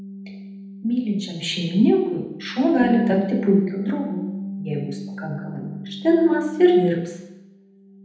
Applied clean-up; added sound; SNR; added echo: none; Bass guitar; 10 dB; reverberation time 0.9 s.